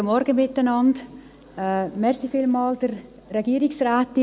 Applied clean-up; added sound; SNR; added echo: none; none; none; none.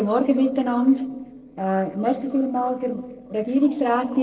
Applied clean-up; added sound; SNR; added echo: neural separator model SepFormer DNS4.